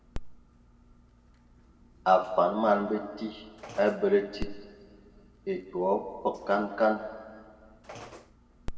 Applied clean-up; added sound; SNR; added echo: none; Telephone; 14 dB; reverberation time 2.0 s.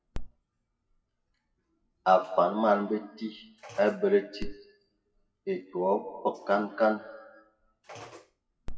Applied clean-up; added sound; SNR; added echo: classical method WPE with log-MMSE.